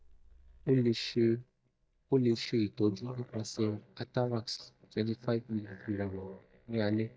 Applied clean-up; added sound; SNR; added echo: neural mask model DeepFilterNet 3.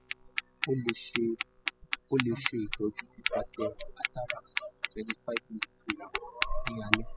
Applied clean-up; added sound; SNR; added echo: classical method spectral subtraction.